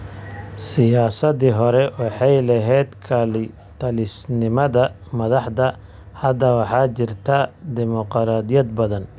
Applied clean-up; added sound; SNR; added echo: none; none; none; none.